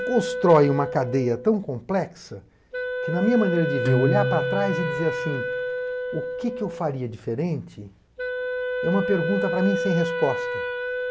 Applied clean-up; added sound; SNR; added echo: none; Acoustic guitar + Wind instrument, woodwind instrument; 3 dB; none.